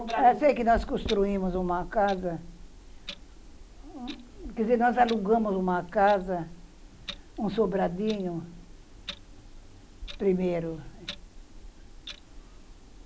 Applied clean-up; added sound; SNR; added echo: none; Clock; 14 dB; none.